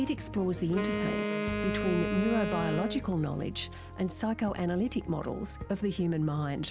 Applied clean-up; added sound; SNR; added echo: none; Wind instrument, woodwind instrument; 3 dB; none.